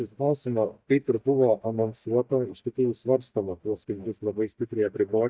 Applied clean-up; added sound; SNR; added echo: neural mask model DeepFilterNet 3.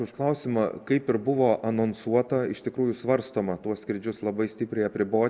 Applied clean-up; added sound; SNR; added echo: none; none; none; none.